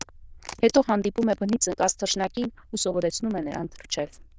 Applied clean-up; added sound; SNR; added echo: neural diffusion model UNIVERSE++.